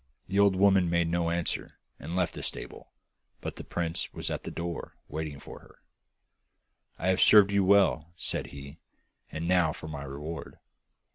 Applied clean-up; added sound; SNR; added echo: none; none; none; none.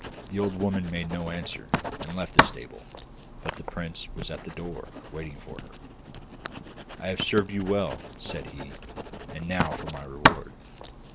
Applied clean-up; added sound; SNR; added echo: none; Writing; -2 dB; none.